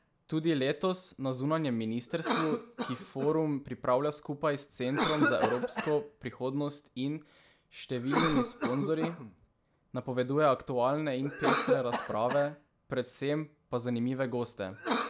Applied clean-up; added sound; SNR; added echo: none; Cough; 4 dB; none.